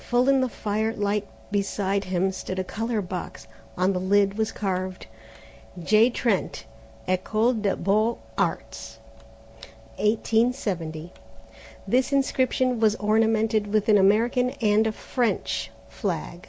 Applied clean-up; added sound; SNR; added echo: none; none; none; none.